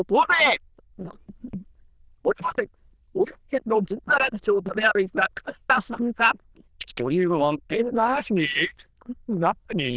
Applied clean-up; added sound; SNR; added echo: neural diffusion model UNIVERSE++.